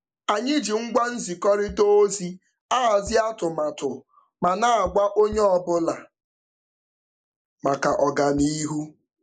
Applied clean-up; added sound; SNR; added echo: neural mask model Resemble Enhance denoiser.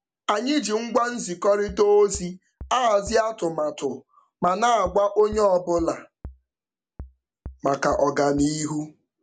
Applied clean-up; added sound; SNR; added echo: none; Bass drum; 19 dB; none.